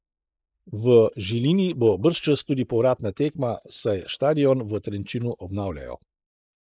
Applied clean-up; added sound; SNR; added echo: neural mask model Resemble Enhance denoiser.